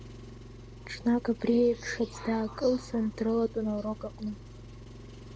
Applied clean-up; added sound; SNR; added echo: none; Engine; 15 dB; none.